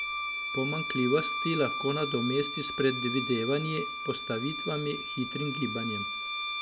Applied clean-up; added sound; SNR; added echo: none; Bowed string instrument; 3 dB; none.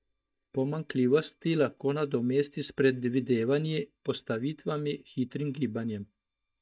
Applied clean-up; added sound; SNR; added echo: neural mask model DeepFilterNet 3.